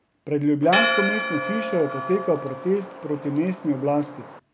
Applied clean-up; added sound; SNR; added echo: none; Church bell; 4 dB; none.